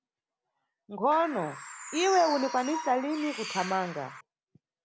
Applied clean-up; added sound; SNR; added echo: none; Bird; 9 dB; none.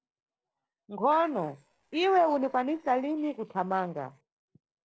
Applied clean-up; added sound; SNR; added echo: neural separator model SepFormer DNS4.